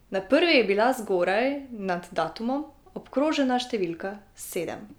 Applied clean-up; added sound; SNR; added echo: none; none; none; none.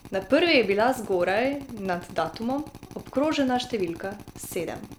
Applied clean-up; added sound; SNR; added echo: none; Drill; 18 dB; none.